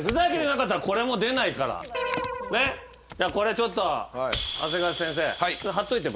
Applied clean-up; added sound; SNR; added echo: none; Chink, clink / Domestic sounds, home sounds; 16 dB; none.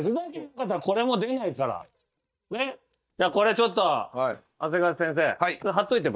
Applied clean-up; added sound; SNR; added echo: neural mask model DeepFilterNet 3.